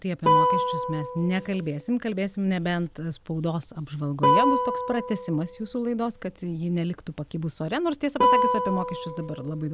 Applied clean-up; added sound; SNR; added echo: none; Guitar; 0 dB; none.